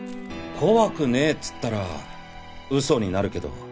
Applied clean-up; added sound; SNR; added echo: none; Crushing; 18 dB; none.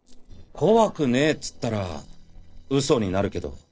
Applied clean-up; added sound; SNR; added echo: neural separator model SepFormer DNS4.